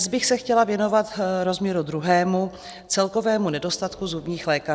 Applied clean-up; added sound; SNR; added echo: none; none; none; none.